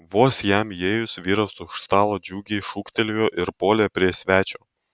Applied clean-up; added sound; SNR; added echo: none; none; none; none.